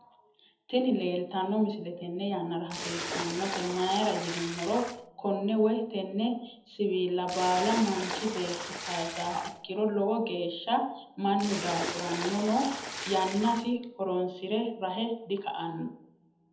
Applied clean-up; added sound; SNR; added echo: none; Splash, splatter; 7 dB; reverberation time 0.8 s.